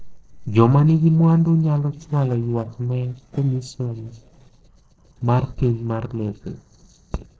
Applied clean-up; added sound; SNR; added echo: neural separator model SepFormer DNS4.